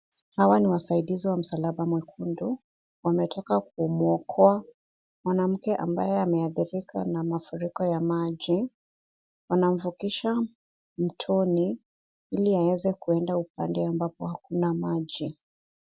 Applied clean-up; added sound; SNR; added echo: none; none; none; none.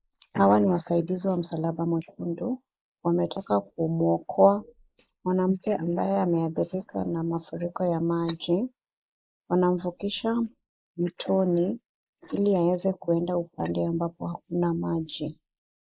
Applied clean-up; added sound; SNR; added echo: neural mask model Resemble Enhance denoiser.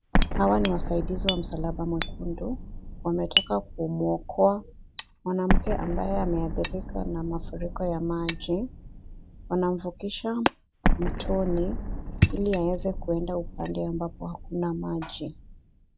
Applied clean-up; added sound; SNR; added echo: none; Explosion + Hammer; 0 dB; none.